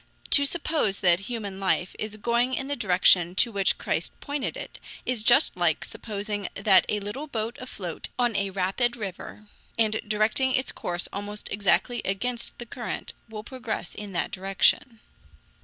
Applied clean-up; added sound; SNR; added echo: none; none; none; none.